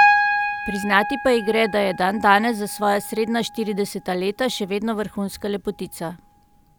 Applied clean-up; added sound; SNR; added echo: none; Piano; 4 dB; none.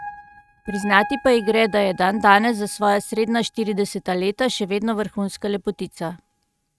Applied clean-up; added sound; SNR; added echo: neural mask model RNNoise.